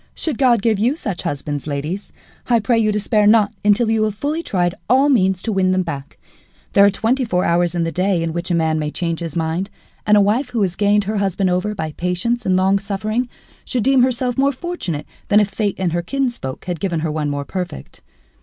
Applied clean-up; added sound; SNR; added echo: none; none; none; none.